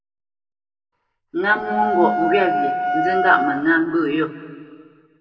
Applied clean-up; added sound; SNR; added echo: none; Wind instrument, woodwind instrument; 1 dB; reverberation time 1.6 s.